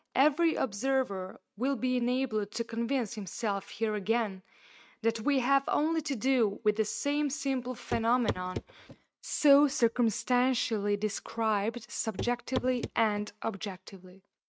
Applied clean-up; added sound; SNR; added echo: neural mask model RNNoise.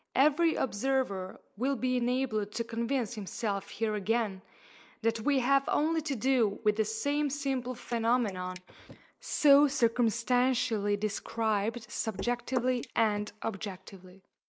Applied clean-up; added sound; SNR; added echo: neural mask model Resemble Enhance denoiser.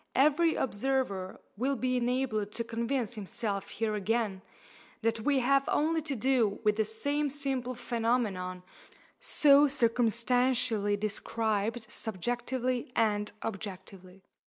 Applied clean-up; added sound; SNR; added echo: none; none; none; none.